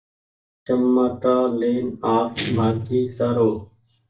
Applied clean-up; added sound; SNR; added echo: neural mask model DeepFilterNet 3.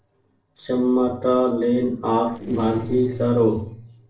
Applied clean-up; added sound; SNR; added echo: neural separator model SepFormer DNS4.